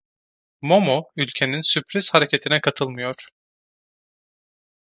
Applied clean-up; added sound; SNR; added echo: neural mask model Resemble Enhance denoiser.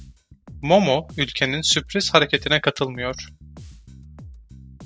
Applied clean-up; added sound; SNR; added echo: none; Bass guitar; 19 dB; none.